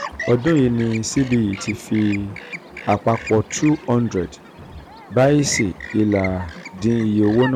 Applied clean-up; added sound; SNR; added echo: none; Chirp, tweet; 14 dB; none.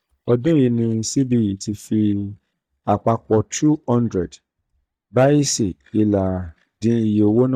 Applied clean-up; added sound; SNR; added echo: neural mask model DeepFilterNet 3.